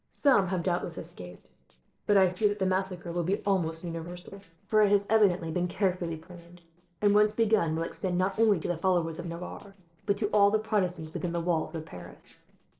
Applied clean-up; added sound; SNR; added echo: neural separator model SepFormer DNS4.